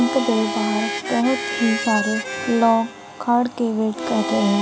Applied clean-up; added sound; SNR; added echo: none; Harmonica; 6 dB; none.